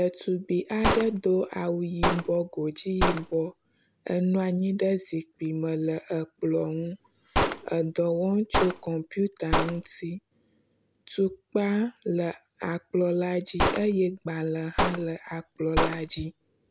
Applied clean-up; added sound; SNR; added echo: none; Gunshot, gunfire; 2 dB; none.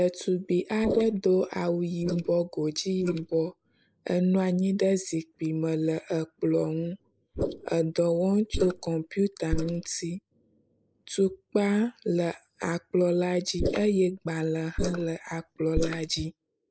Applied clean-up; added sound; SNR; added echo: neural mask model Resemble Enhance denoiser.